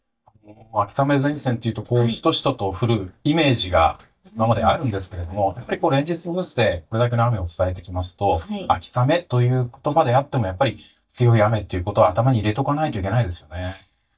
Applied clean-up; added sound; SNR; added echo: neural mask model DeepFilterNet 3.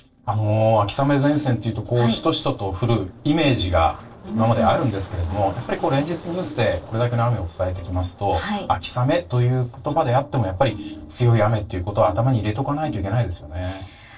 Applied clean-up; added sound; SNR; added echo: neural separator model SepFormer DNS4.